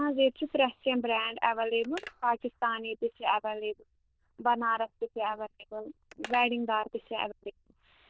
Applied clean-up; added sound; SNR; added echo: neural diffusion model UNIVERSE++.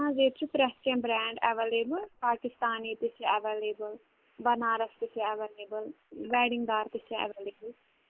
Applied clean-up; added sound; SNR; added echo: neural mask model Resemble Enhance denoiser.